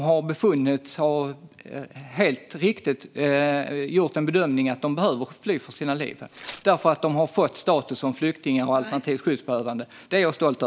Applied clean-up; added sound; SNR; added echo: none; Tearing; 17 dB; none.